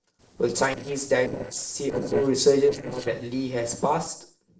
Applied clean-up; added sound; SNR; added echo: neural separator model SepFormer DNS4.